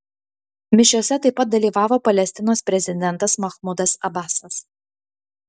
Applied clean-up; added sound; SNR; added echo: none; none; none; none.